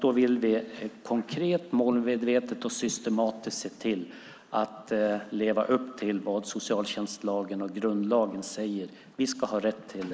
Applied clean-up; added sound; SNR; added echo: none; none; none; none.